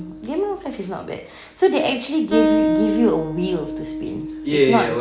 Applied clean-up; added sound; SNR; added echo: none; Acoustic guitar; 3 dB; none.